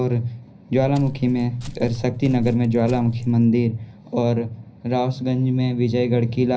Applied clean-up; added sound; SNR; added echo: none; Walk, footsteps; 17 dB; reverberation time 0.5 s.